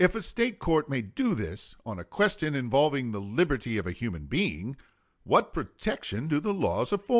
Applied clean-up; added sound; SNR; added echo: none; none; none; none.